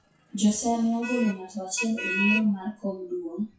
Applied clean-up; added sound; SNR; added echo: classical method WPE with log-MMSE.